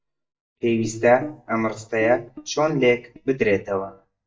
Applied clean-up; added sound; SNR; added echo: neural mask model DeepFilterNet 3.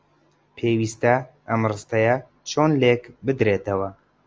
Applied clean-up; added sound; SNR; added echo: none; none; none; none.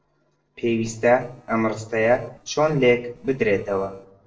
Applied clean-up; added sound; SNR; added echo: neural separator model SepFormer DNS4.